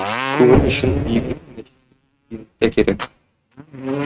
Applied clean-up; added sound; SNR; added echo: neural mask model RNNoise.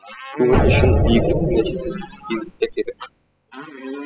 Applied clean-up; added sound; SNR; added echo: classical method spectral subtraction.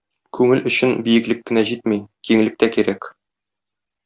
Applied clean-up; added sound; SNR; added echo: none; none; none; none.